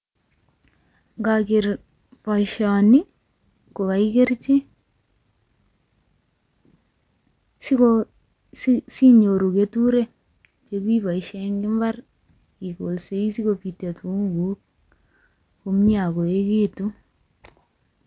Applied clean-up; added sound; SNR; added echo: none; none; none; none.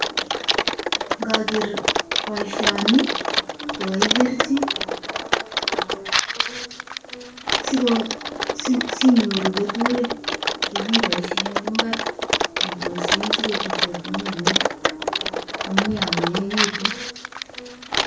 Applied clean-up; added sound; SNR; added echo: none; Typing; -2 dB; reverberation time 0.3 s.